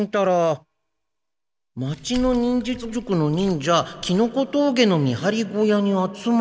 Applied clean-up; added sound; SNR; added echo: none; Water / Splash, splatter; 18 dB; none.